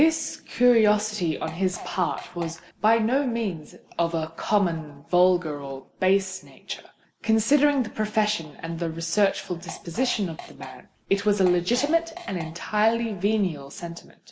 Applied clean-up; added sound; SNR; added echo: none; Fart; 16 dB; none.